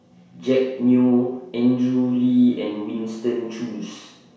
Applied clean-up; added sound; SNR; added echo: none; none; none; reverberation time 0.7 s.